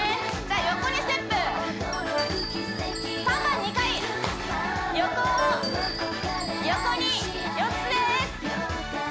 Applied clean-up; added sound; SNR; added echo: none; Brass instrument + Glass; 10 dB; none.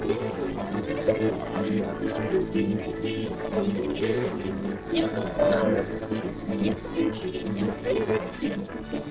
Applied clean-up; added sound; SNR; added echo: neural separator model SepFormer DNS4.